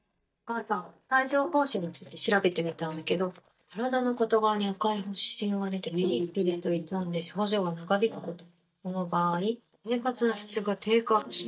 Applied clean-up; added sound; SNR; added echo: neural mask model DeepFilterNet 3.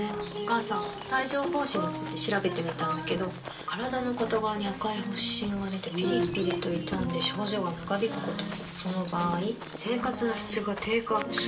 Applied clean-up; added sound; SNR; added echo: none; Run; 14 dB; reverberation time 0.2 s.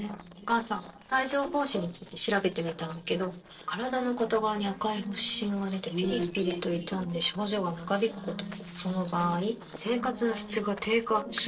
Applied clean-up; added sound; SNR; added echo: neural separator model SepFormer DNS4.